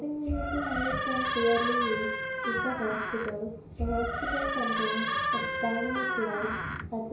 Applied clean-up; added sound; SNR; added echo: none; Door; -1 dB; reverberation time 0.6 s.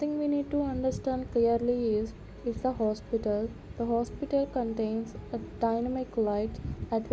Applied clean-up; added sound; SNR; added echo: none; none; none; none.